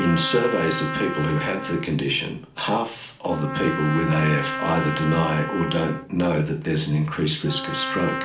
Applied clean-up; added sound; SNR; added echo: none; Trumpet; 8 dB; reverberation time 0.4 s.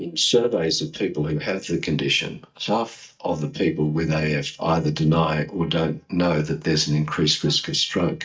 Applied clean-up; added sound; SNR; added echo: neural mask model DeepFilterNet 3.